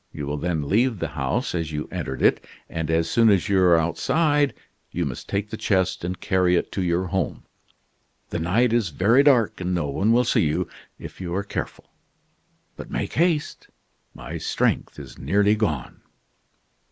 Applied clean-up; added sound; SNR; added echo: none; none; none; none.